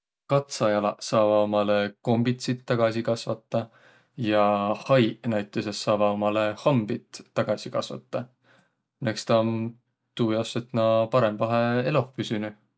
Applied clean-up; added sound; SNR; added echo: none; none; none; none.